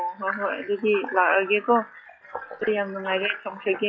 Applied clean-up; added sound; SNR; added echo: classical method log-MMSE.